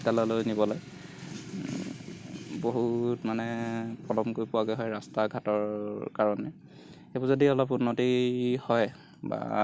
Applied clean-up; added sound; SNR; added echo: none; none; none; none.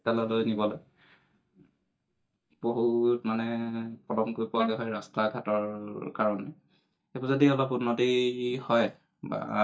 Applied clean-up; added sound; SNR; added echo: neural mask model DeepFilterNet 3.